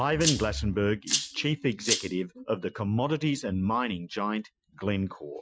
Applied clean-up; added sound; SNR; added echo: classical method Wiener filter.